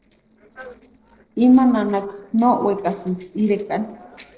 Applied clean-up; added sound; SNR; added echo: neural separator model SepFormer DNS4.